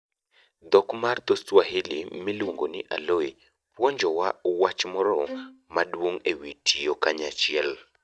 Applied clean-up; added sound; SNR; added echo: neural mask model DeepFilterNet 3.